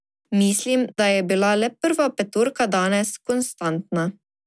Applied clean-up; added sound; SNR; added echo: none; none; none; none.